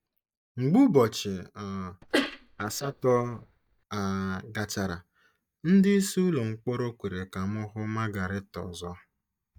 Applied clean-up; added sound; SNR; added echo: neural mask model DeepFilterNet 3.